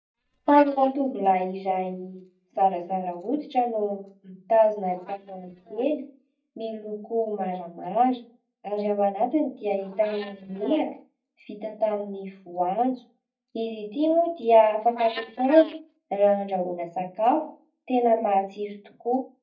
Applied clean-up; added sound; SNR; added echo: neural mask model DeepFilterNet 3.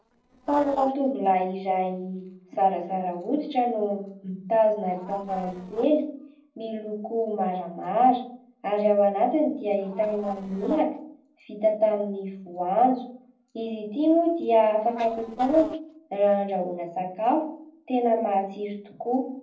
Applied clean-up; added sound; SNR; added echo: neural separator model SepFormer DNS4.